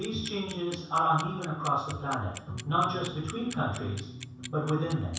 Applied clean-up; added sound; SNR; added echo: none; Clock; 16 dB; reverberation time 0.7 s.